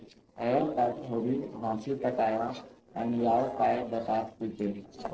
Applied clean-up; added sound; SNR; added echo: neural separator model SepFormer DNS4.